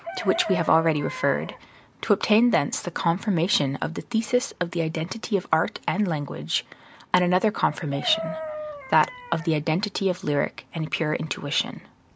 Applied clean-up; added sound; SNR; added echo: none; Chicken, rooster; 15 dB; none.